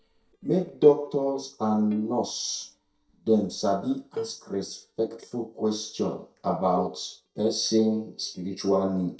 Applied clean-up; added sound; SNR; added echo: neural mask model DeepFilterNet 3.